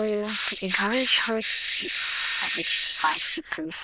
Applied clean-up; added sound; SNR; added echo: neural diffusion model UNIVERSE++.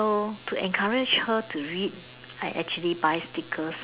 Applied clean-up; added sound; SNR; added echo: none; none; none; none.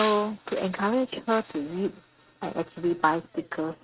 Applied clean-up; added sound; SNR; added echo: neural mask model RNNoise.